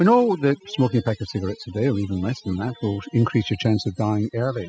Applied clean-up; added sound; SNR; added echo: classical method spectral subtraction.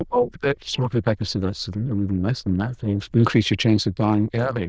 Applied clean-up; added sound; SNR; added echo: neural diffusion model UNIVERSE++.